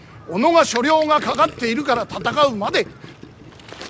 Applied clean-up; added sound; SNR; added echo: none; Gurgling; 16 dB; none.